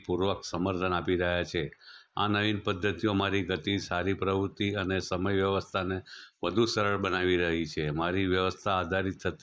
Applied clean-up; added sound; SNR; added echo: neural mask model Resemble Enhance denoiser.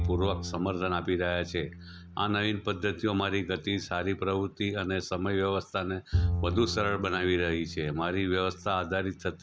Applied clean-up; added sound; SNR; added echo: none; Bowed string instrument; 7 dB; none.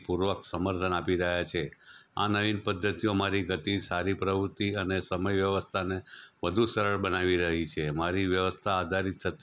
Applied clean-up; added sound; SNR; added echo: none; none; none; none.